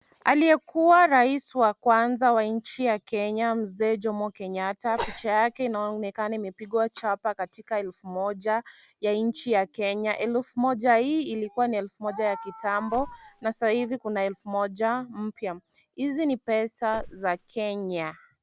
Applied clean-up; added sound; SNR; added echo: none; Whoosh, swoosh, swish; 19 dB; none.